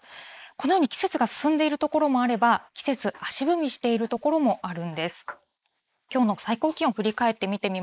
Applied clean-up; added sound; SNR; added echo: neural mask model Resemble Enhance denoiser.